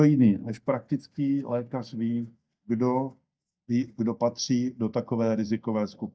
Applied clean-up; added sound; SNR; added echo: neural mask model DeepFilterNet 3.